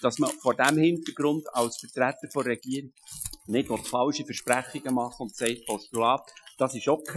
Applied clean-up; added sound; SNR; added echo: classical method Wiener filter.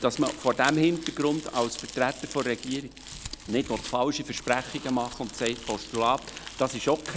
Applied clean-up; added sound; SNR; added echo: none; Crumpling, crinkling; 9 dB; none.